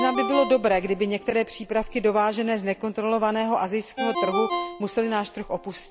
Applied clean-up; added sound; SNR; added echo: none; Ringtone; 8 dB; none.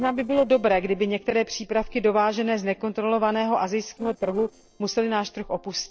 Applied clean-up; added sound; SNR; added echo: neural separator model SepFormer DNS4.